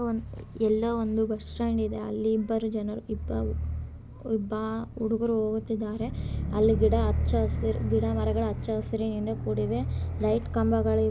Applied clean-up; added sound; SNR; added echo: none; none; none; none.